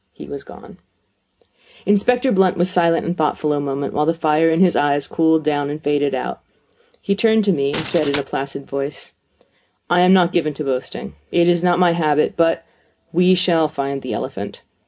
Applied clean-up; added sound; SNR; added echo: none; Glass; 8 dB; reverberation time 0.3 s.